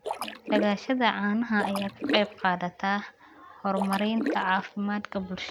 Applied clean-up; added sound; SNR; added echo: none; Splash, splatter; 6 dB; none.